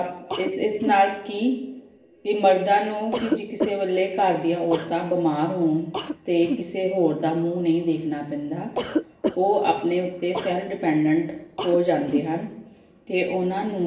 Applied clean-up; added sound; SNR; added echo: none; Cough; 10 dB; reverberation time 0.7 s.